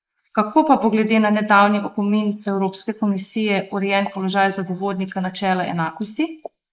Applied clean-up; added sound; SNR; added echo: neural mask model Resemble Enhance denoiser.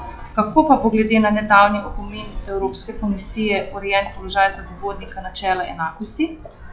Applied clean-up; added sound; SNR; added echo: classical method log-MMSE.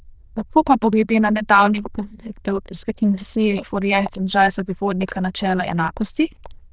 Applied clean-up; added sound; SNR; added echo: neural diffusion model UNIVERSE++.